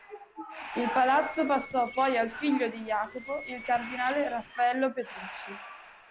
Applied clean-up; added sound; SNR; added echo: none; Breathing + Bird; 15 dB; none.